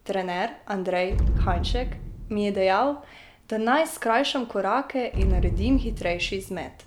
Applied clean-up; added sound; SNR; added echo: none; Explosion; 3 dB; none.